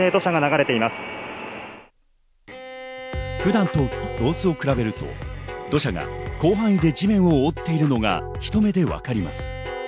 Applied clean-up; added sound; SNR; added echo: none; Bowed string instrument; 17 dB; none.